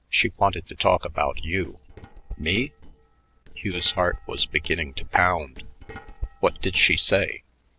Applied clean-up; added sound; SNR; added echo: neural separator model SepFormer DNS4.